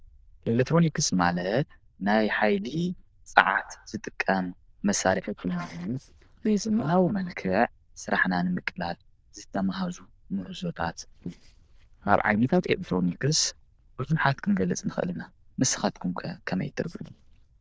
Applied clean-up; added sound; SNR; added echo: neural diffusion model UNIVERSE++.